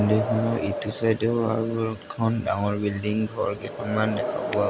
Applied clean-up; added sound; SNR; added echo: none; Wind; 8 dB; none.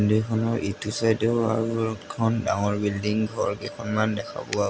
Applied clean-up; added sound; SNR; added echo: none; none; none; none.